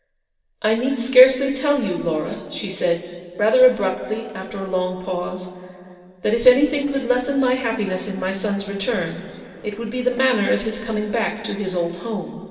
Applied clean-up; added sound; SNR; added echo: neural separator model SepFormer DNS4.